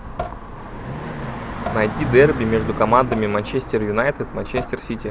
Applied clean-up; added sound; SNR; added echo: none; Drip / Sink (filling or washing) / Water tap, faucet + Car passing by; 7 dB; none.